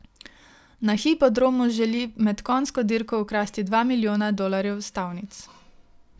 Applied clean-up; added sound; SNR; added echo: none; none; none; none.